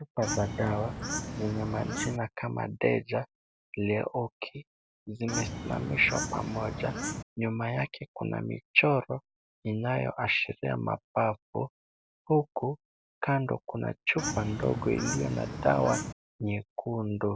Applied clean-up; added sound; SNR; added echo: none; Bird / Fowl; 4 dB; none.